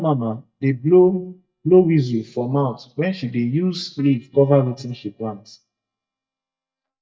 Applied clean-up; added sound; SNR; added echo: neural mask model DeepFilterNet 3.